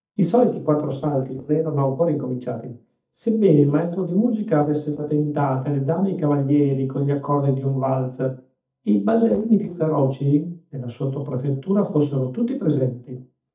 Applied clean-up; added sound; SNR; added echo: neural mask model DeepFilterNet 3.